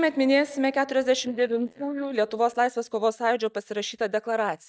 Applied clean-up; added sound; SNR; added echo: neural mask model DeepFilterNet 3.